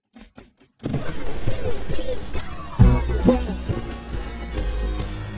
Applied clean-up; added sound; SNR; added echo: neural mask model DeepFilterNet 3.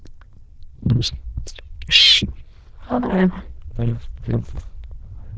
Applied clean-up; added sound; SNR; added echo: neural diffusion model UNIVERSE++.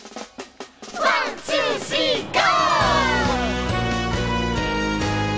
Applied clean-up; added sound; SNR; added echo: none; none; none; none.